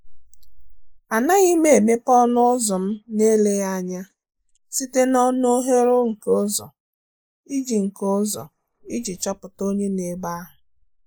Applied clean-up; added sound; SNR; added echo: neural mask model Resemble Enhance denoiser.